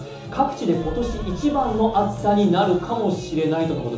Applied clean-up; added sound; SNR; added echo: none; Boom; 14 dB; reverberation time 1.2 s.